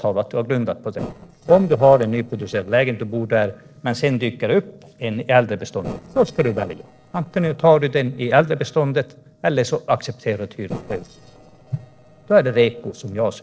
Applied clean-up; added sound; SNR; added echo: neural separator model SepFormer DNS4.